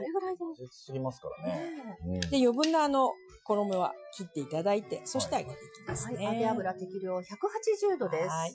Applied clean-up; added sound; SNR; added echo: classical method Wiener filter.